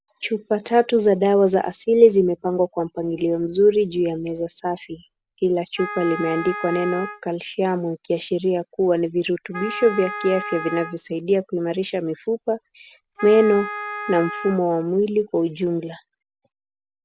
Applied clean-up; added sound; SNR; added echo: none; Wind instrument, woodwind instrument; 11 dB; none.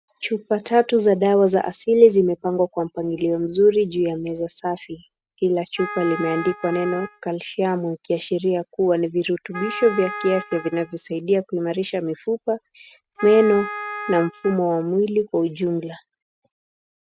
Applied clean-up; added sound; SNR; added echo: neural mask model RNNoise.